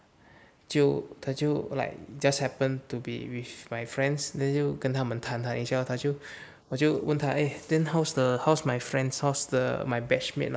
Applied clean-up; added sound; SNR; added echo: neural mask model Resemble Enhance denoiser.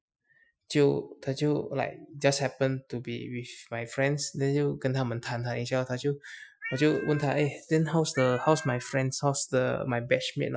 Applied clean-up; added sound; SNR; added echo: classical method Wiener filter.